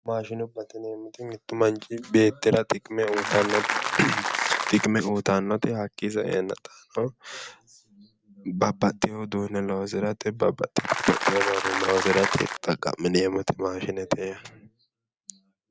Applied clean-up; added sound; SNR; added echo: none; Applause; 1 dB; none.